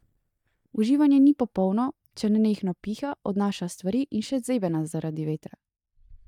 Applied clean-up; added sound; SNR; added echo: neural mask model DeepFilterNet 3.